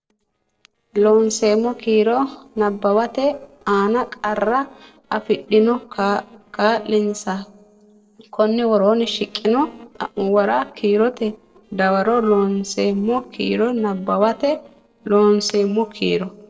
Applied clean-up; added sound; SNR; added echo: neural separator model SepFormer DNS4.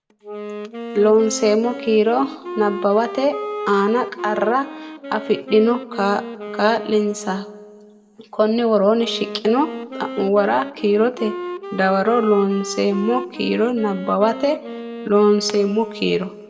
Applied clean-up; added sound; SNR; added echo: none; Wind instrument, woodwind instrument; 11 dB; reverberation time 0.9 s.